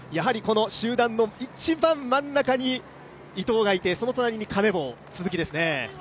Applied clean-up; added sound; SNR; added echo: none; none; none; none.